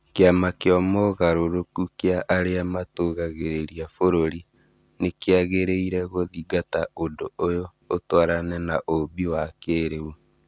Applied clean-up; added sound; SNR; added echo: none; none; none; none.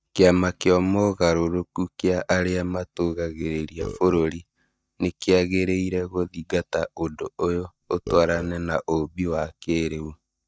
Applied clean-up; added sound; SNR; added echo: neural mask model DeepFilterNet 3.